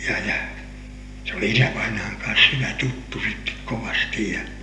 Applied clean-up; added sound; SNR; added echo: none; none; none; reverberation time 0.8 s.